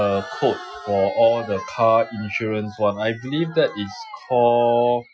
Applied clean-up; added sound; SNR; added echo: classical method Wiener filter.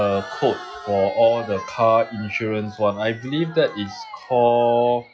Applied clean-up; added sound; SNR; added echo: classical method log-MMSE.